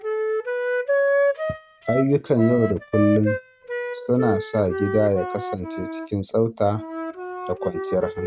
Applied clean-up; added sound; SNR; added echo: neural mask model RNNoise.